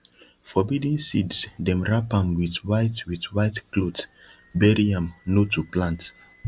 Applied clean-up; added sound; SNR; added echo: none; none; none; none.